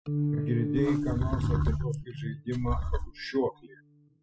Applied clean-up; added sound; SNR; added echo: classical method spectral subtraction.